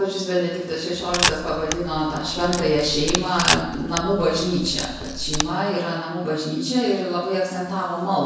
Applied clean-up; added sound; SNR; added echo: none; Camera; 4 dB; reverberation time 1.0 s.